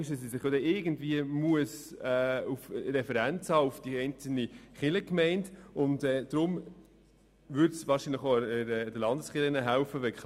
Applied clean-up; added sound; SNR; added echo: none; none; none; none.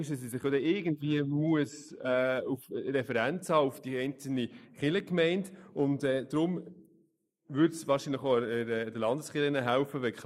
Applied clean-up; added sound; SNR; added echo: neural mask model Resemble Enhance denoiser.